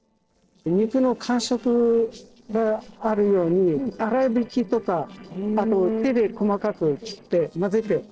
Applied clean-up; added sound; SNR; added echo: neural separator model SepFormer DNS4.